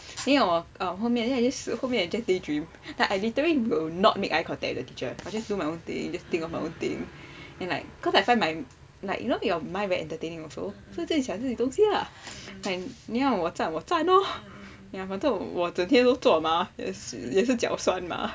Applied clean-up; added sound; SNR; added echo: none; none; none; none.